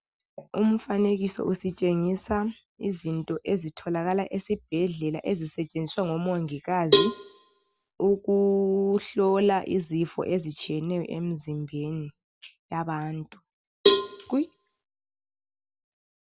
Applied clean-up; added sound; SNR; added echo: none; Cowbell; 1 dB; none.